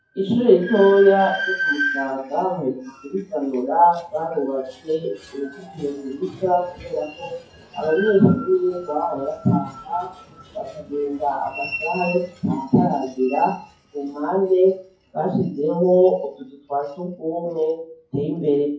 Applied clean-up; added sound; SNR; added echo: classical method WPE with log-MMSE.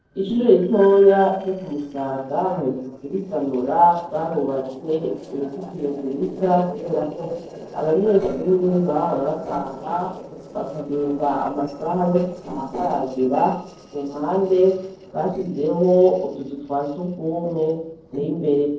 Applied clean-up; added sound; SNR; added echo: neural separator model SepFormer DNS4.